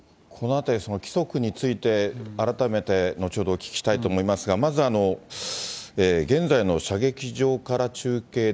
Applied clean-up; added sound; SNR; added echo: none; none; none; none.